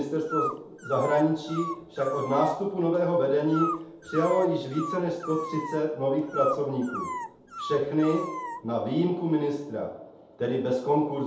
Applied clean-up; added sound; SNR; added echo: none; Dog; 8 dB; reverberation time 0.8 s.